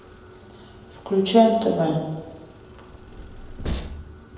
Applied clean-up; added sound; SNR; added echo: none; Train; 13 dB; reverberation time 0.9 s.